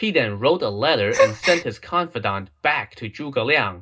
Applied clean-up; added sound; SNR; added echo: none; Gasp; 4 dB; reverberation time 0.2 s.